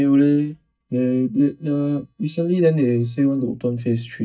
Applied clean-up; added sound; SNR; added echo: neural mask model DeepFilterNet 3.